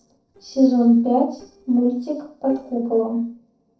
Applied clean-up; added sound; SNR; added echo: neural separator model SepFormer DNS4.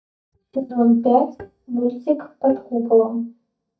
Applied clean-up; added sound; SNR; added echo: neural mask model DeepFilterNet 3.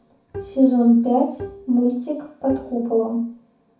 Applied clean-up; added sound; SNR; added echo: none; Bowed string instrument; 18 dB; reverberation time 0.6 s.